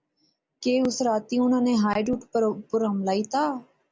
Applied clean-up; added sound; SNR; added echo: none; none; none; none.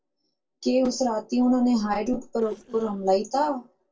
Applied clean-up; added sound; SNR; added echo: neural separator model SepFormer DNS4.